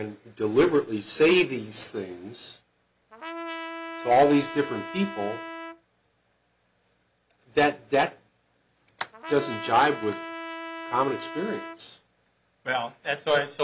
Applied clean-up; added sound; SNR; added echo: none; Trumpet; 10 dB; none.